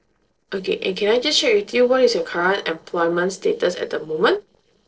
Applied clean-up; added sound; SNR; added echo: neural separator model SepFormer DNS4.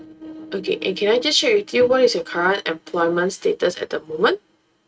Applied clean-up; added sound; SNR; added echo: neural mask model RNNoise.